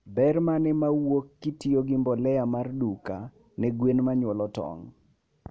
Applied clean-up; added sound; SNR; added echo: none; none; none; none.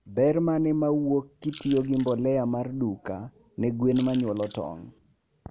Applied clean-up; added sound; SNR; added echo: none; Chewing, mastication / Crushing; 17 dB; none.